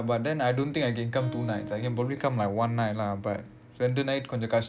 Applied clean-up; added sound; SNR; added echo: none; Acoustic guitar; 18 dB; none.